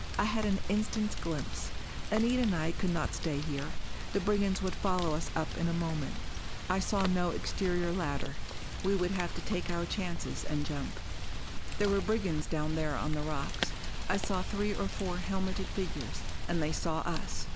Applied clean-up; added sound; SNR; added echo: none; Rain; 0 dB; none.